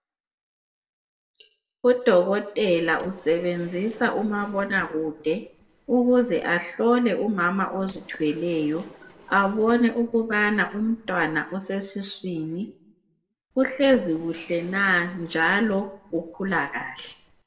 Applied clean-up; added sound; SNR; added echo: neural separator model SepFormer DNS4.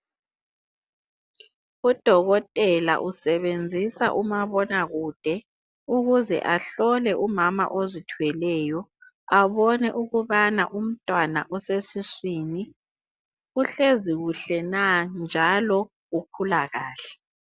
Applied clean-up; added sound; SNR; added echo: none; none; none; none.